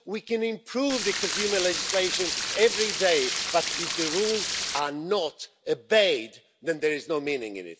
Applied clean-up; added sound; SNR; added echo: none; Stream; 2 dB; none.